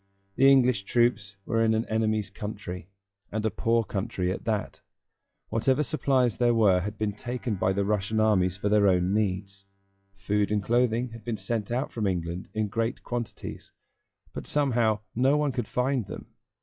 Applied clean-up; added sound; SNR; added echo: classical method log-MMSE.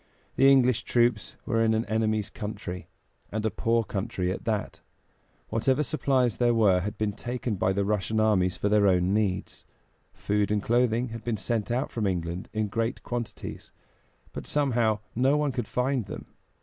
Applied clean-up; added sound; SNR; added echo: none; none; none; none.